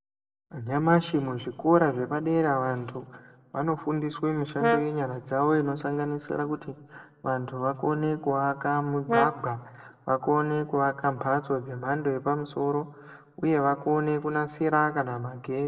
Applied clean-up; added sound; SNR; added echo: none; Brass instrument; 5 dB; reverberation time 0.9 s.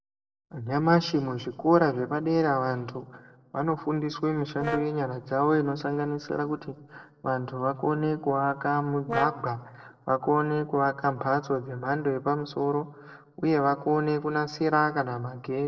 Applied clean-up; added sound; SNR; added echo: neural separator model SepFormer DNS4.